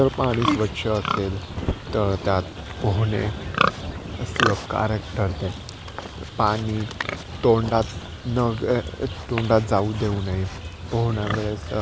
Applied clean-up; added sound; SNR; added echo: none; Livestock, farm animals, working animals; 7 dB; none.